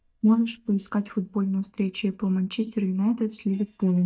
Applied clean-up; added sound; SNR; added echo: neural mask model DeepFilterNet 3.